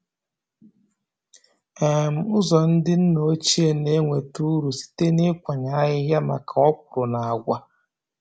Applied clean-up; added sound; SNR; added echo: none; none; none; none.